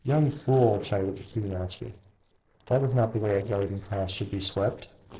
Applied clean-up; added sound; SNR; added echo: neural separator model SepFormer DNS4.